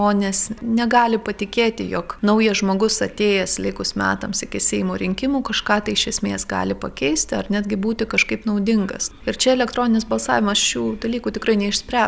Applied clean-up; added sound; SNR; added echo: none; none; none; none.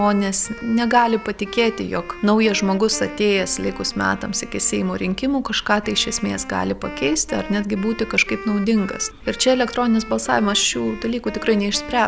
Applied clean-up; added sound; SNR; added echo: none; Wind instrument, woodwind instrument; 16 dB; none.